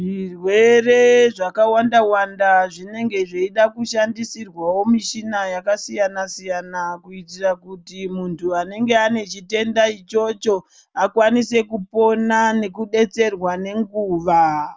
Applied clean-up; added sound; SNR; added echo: none; none; none; none.